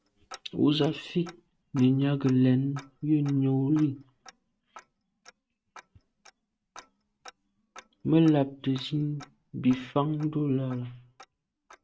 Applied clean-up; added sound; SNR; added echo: neural mask model RNNoise.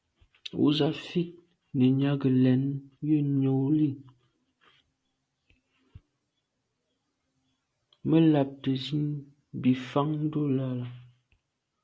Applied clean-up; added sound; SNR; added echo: none; none; none; none.